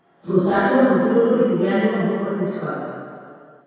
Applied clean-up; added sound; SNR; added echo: none; none; none; reverberation time 2.0 s.